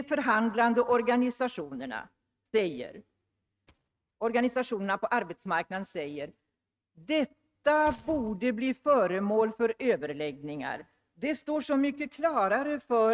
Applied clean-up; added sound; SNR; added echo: neural mask model RNNoise.